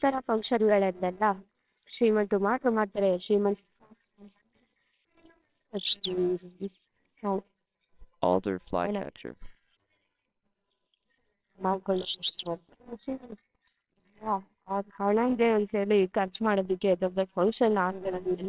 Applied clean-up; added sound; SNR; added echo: neural separator model SepFormer WHAMR!.